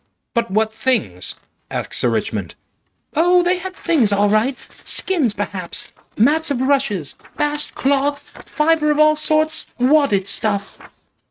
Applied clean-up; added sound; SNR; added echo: neural mask model RNNoise.